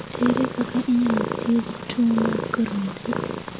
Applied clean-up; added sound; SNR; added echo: none; Purr; 5 dB; none.